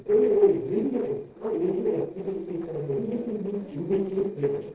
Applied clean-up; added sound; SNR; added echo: neural separator model SepFormer DNS4.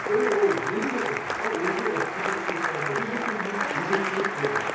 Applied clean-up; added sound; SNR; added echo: none; Applause; 0 dB; reverberation time 0.8 s.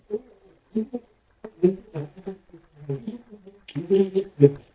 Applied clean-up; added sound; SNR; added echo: neural mask model DeepFilterNet 3.